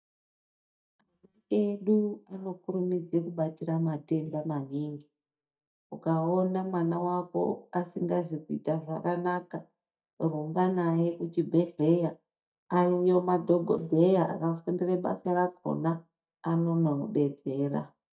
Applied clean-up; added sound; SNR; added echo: neural mask model DeepFilterNet 3.